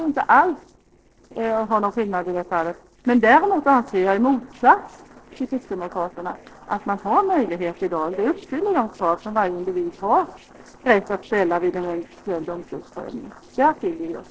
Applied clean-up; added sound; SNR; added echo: neural separator model SepFormer DNS4.